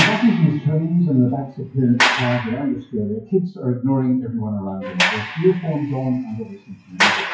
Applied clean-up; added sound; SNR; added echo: classical method WPE with log-MMSE.